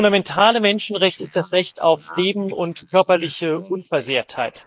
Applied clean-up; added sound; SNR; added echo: neural mask model Resemble Enhance denoiser.